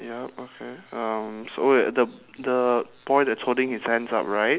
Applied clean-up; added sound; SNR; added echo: none; none; none; none.